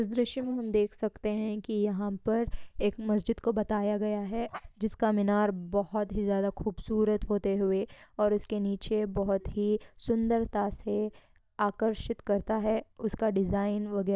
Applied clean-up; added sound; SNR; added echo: neural mask model DeepFilterNet 3.